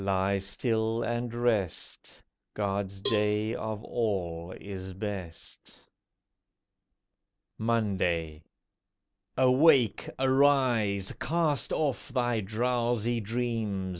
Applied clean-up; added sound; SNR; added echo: none; Cowbell; 10 dB; none.